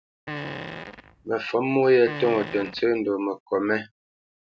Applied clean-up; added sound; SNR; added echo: none; Fart; 12 dB; none.